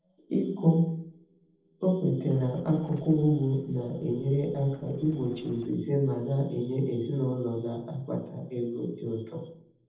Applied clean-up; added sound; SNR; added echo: neural separator model SepFormer DNS4.